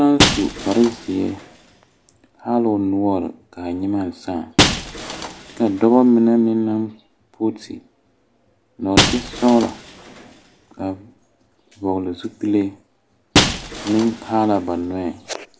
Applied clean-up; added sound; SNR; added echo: none; Shatter; 5 dB; none.